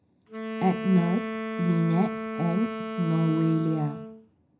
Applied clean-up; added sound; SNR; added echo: none; Wind instrument, woodwind instrument; 7 dB; reverberation time 0.4 s.